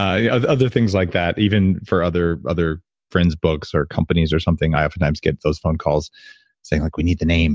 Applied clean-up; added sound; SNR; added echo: none; none; none; none.